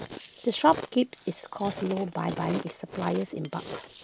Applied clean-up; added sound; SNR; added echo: none; Chewing, mastication; 10 dB; none.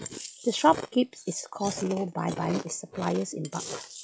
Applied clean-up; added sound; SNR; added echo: classical method log-MMSE.